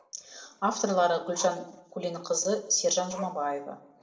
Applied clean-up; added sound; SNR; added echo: none; Growling; 19 dB; reverberation time 0.7 s.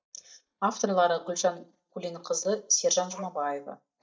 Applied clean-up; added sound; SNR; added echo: neural mask model DeepFilterNet 3.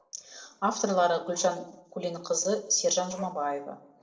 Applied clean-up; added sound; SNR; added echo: neural separator model SepFormer DNS4.